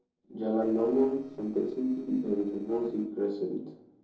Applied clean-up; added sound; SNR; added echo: neural separator model SepFormer DNS4.